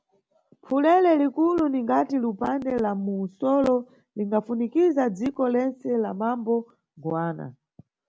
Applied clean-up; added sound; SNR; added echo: none; none; none; none.